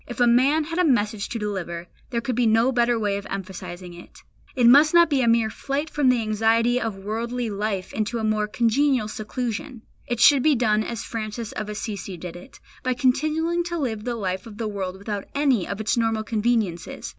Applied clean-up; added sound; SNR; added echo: none; none; none; none.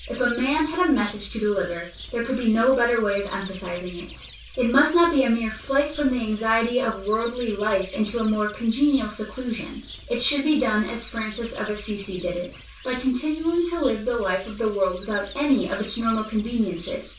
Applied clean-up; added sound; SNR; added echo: none; Bird; 19 dB; reverberation time 0.2 s.